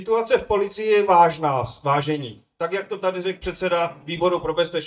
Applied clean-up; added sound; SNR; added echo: neural mask model DeepFilterNet 3.